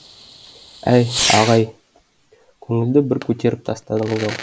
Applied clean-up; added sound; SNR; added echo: none; Fireworks; 8 dB; none.